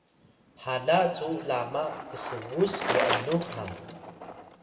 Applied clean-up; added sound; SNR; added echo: none; Bicycle; 6 dB; reverberation time 2.3 s.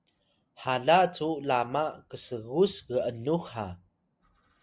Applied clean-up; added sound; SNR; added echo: none; none; none; none.